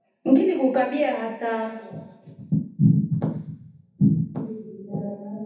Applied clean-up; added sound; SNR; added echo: none; none; none; reverberation time 0.7 s.